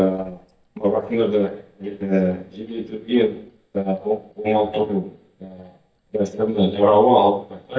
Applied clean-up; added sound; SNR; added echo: neural mask model DeepFilterNet 3.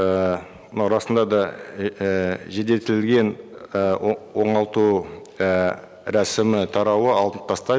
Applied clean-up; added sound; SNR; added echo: none; none; none; none.